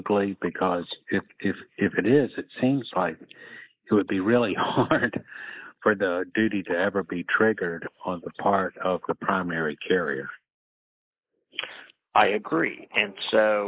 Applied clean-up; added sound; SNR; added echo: neural mask model Resemble Enhance denoiser.